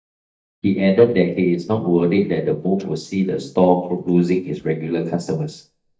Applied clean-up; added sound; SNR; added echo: neural mask model DeepFilterNet 3.